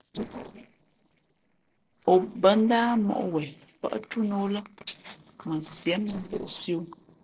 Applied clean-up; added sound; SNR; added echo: neural separator model SepFormer DNS4.